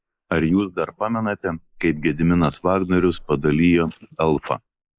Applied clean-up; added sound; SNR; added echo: neural mask model Resemble Enhance denoiser.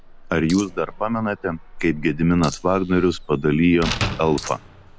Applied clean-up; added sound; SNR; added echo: none; Slam + Coin (dropping); 11 dB; none.